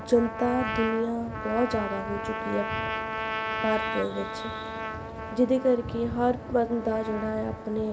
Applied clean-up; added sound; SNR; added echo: none; Trumpet; 6 dB; none.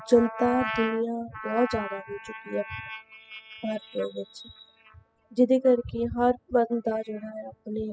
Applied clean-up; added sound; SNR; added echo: classical method spectral subtraction.